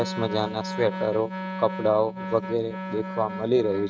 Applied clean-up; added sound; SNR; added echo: neural mask model RNNoise.